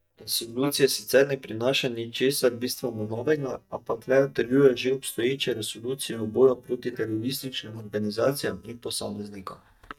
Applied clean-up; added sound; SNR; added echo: neural mask model DeepFilterNet 3.